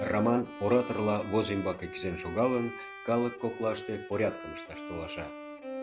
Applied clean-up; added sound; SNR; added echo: none; Bowed string instrument; 10 dB; none.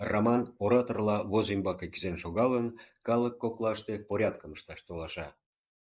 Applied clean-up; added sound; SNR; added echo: neural mask model Resemble Enhance denoiser.